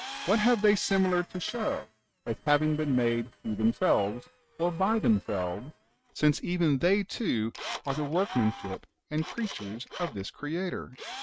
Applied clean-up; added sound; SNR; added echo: neural mask model RNNoise.